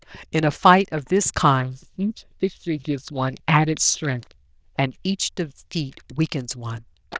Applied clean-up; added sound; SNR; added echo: neural diffusion model UNIVERSE++.